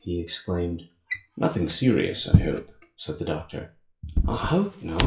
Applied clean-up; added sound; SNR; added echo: classical method WPE with log-MMSE.